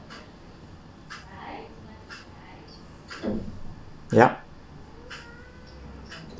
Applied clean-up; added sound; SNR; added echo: none; none; none; none.